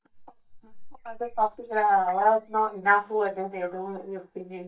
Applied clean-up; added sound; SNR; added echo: neural mask model DeepFilterNet 3.